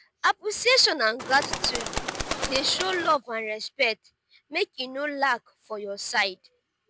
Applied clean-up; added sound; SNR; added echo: none; Bird; 4 dB; none.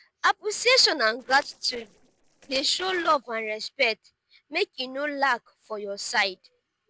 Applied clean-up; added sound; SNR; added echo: neural separator model SepFormer DNS4.